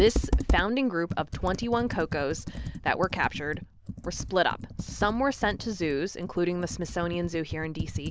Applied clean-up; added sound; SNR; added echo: none; Computer keyboard; 5 dB; none.